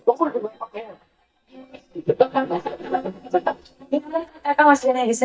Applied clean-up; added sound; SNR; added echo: neural mask model DeepFilterNet 3.